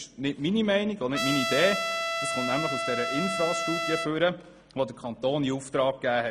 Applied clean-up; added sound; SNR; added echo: none; Trumpet; 2 dB; none.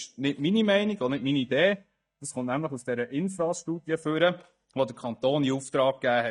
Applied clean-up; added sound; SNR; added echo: neural mask model DeepFilterNet 3.